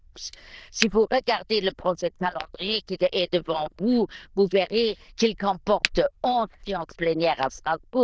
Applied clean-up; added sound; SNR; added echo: neural diffusion model UNIVERSE++.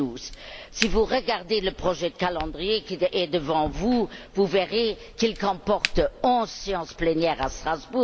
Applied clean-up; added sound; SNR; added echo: none; Crack; 11 dB; none.